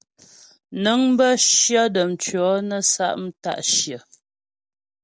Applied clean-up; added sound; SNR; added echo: none; none; none; none.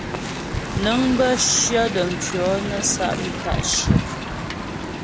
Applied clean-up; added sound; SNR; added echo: none; Wind; 2 dB; none.